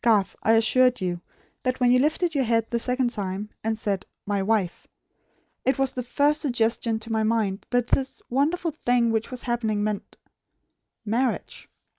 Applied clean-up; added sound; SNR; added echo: none; none; none; none.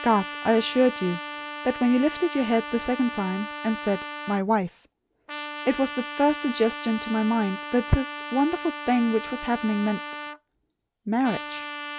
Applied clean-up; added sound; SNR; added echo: none; Trumpet; 10 dB; none.